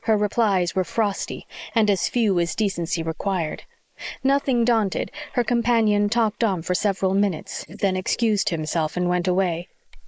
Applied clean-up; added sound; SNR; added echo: neural mask model Resemble Enhance denoiser.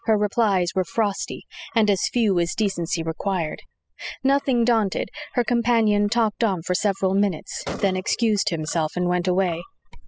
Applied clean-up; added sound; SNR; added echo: classical method spectral subtraction.